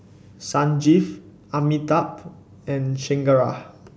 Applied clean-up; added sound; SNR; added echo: none; none; none; none.